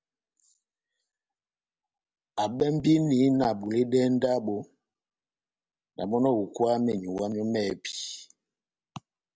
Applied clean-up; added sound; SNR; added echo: none; none; none; none.